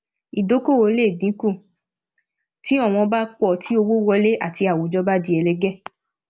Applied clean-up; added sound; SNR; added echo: none; none; none; none.